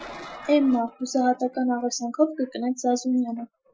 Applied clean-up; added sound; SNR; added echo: classical method Wiener filter.